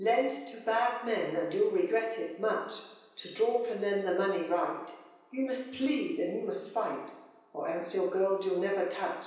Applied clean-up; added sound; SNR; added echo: none; none; none; reverberation time 0.9 s.